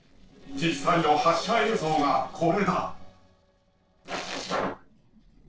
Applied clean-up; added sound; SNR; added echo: neural separator model SepFormer DNS4.